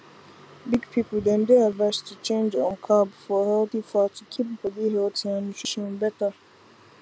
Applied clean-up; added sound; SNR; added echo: none; none; none; none.